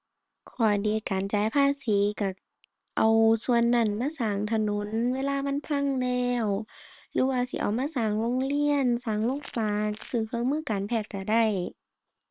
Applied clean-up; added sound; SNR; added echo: neural separator model SepFormer WHAM!.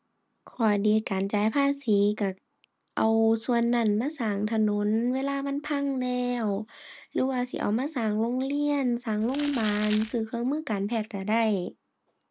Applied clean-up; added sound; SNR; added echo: none; Crumpling, crinkling; 12 dB; none.